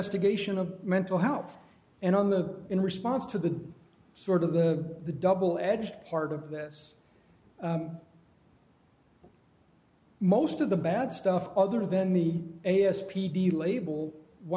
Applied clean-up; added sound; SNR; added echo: none; none; none; none.